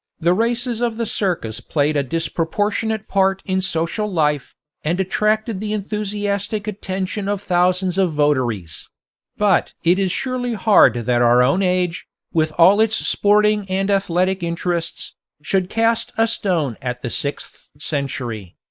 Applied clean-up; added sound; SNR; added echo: neural mask model Resemble Enhance denoiser.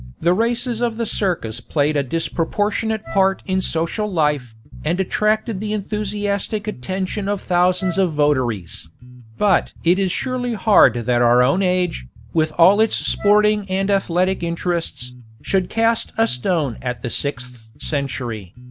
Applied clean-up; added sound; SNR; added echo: none; Wind instrument, woodwind instrument + Bass guitar; 17 dB; none.